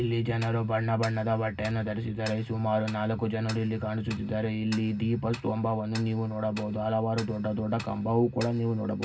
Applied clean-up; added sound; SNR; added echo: none; Tick-tock; 19 dB; reverberation time 0.4 s.